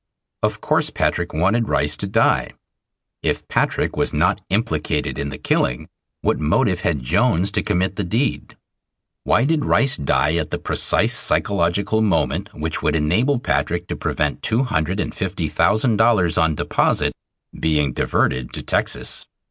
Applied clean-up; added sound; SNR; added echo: none; none; none; none.